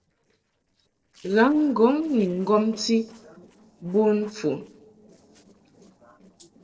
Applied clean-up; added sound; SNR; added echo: neural separator model SepFormer DNS4.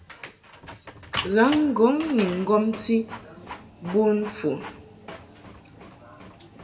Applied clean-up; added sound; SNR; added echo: none; Printer; 13 dB; reverberation time 1.3 s.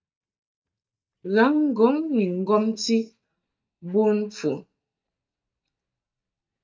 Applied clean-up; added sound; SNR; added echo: neural mask model DeepFilterNet 3.